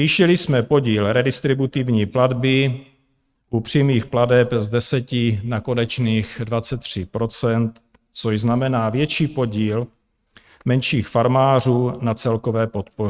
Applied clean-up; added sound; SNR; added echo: neural mask model RNNoise.